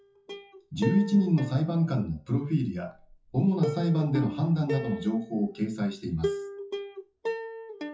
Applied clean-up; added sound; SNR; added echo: classical method WPE with log-MMSE.